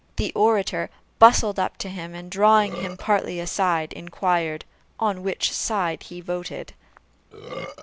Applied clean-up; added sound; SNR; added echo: none; Burping, eructation; 19 dB; none.